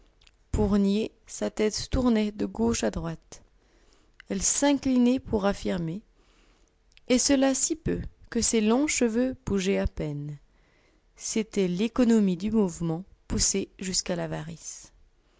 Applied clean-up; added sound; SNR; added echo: none; none; none; none.